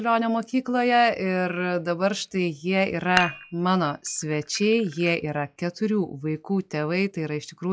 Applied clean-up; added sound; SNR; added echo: classical method log-MMSE.